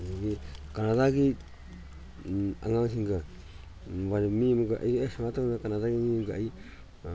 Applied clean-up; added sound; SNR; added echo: none; none; none; none.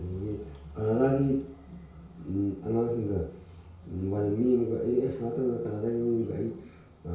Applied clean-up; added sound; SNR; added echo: none; none; none; reverberation time 0.6 s.